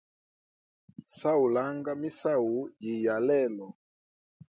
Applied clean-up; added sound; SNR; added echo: none; none; none; none.